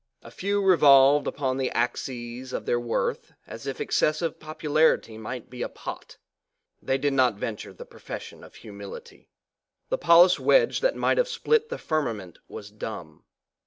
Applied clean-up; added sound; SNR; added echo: none; none; none; none.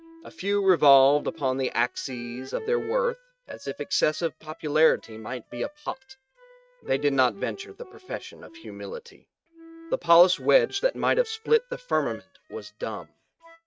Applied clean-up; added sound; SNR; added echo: neural mask model RNNoise.